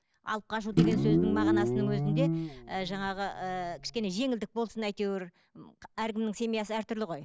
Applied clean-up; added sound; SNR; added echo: none; Guitar; -4 dB; none.